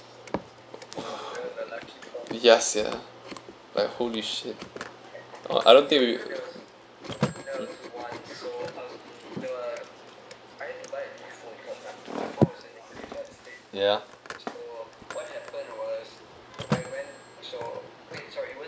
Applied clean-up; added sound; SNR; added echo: none; Telephone; 14 dB; none.